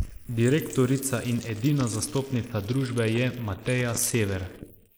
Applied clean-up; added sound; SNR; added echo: neural mask model Resemble Enhance denoiser.